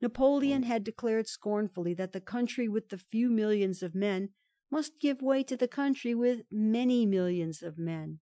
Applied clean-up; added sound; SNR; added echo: classical method Wiener filter.